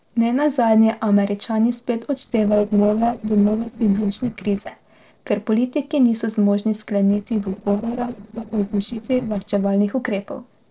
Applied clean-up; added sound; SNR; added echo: neural separator model SepFormer DNS4.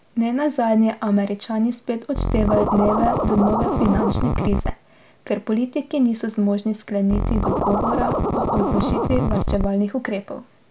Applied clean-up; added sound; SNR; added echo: none; Scratching (performance technique); 2 dB; none.